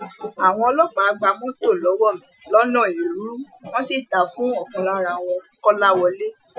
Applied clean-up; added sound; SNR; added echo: classical method Wiener filter.